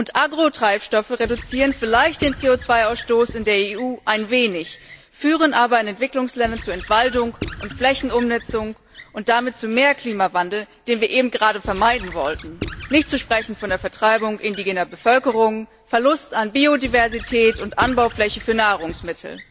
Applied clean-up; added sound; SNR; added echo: none; Squeak / Writing; 16 dB; none.